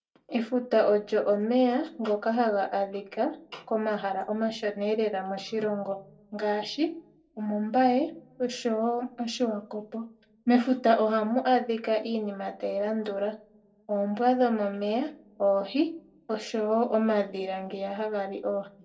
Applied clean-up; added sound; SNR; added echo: none; none; none; reverberation time 0.2 s.